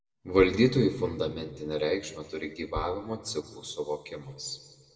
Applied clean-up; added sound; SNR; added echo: none; Bass drum; 17 dB; reverberation time 1.2 s.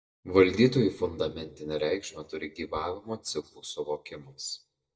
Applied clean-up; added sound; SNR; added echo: neural mask model DeepFilterNet 3.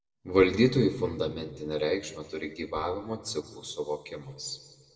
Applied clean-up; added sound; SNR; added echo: neural separator model SepFormer DNS4.